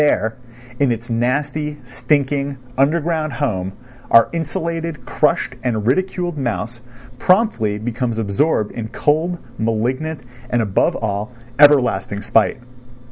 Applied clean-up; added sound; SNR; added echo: none; none; none; none.